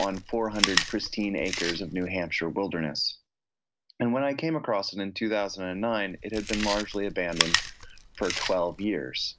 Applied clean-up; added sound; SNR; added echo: none; Chewing, mastication; 5 dB; none.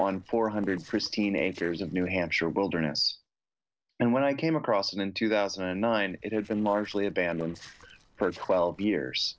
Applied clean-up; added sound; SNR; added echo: neural separator model SepFormer DNS4.